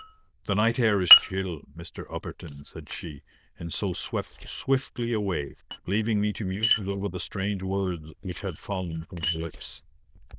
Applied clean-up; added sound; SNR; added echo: neural diffusion model UNIVERSE++.